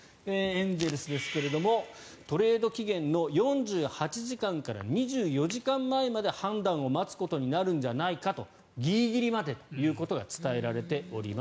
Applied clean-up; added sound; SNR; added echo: none; none; none; none.